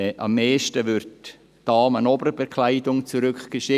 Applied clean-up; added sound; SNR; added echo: none; none; none; none.